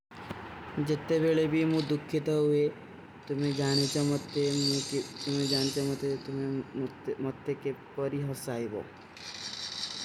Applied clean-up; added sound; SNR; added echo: none; none; none; none.